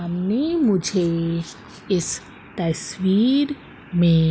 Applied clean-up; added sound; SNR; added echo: none; none; none; none.